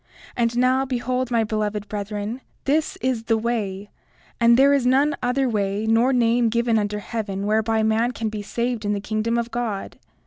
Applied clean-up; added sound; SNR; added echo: none; none; none; none.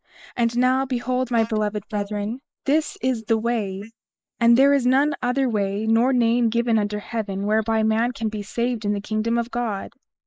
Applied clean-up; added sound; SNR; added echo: neural mask model Resemble Enhance denoiser.